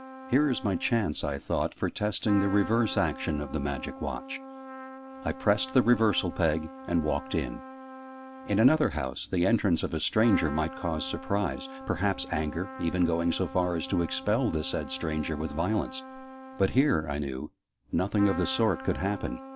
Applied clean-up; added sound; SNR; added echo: none; Trumpet; 15 dB; none.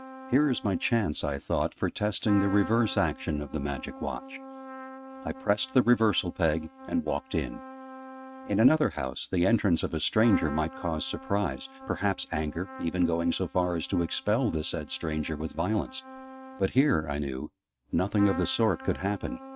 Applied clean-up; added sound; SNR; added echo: neural mask model RNNoise.